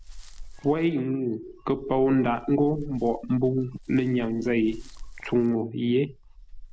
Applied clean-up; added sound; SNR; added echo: none; Dog; 17 dB; none.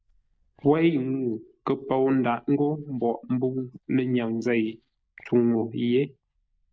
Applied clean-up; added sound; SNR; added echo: neural mask model DeepFilterNet 3.